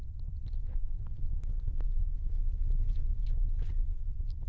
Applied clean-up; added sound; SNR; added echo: neural diffusion model UNIVERSE++.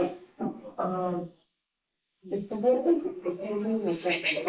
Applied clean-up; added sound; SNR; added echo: neural mask model Resemble Enhance denoiser.